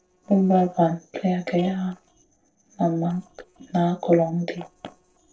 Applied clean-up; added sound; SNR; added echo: neural separator model SepFormer DNS4.